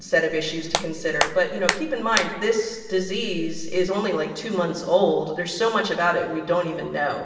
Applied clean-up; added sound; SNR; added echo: none; Hands; 6 dB; reverberation time 1.4 s.